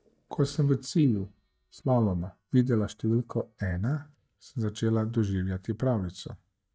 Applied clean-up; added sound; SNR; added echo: neural mask model DeepFilterNet 3.